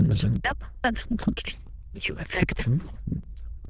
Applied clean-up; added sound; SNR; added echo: neural diffusion model UNIVERSE++.